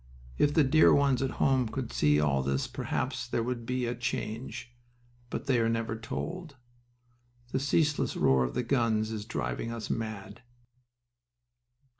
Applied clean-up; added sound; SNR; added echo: none; none; none; none.